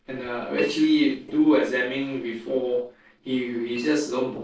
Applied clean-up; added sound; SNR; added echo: neural separator model SepFormer DNS4.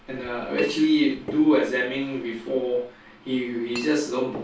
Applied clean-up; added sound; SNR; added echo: none; Chink, clink; 17 dB; reverberation time 0.3 s.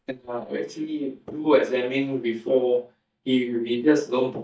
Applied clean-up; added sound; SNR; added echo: neural mask model DeepFilterNet 3.